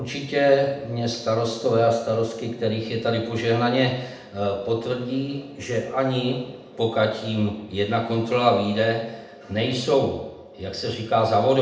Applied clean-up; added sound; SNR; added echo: none; none; none; reverberation time 0.8 s.